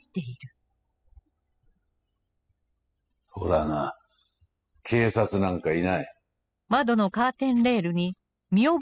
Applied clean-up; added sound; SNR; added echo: classical method spectral subtraction.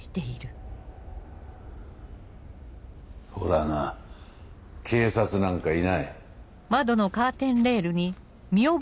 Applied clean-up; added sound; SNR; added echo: none; Aircraft; 17 dB; none.